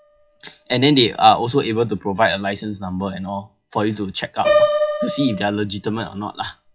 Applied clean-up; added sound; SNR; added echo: classical method WPE with log-MMSE.